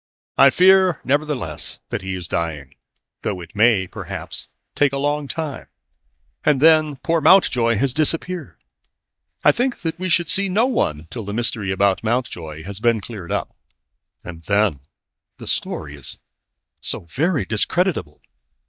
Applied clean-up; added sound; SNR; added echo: neural mask model DeepFilterNet 3.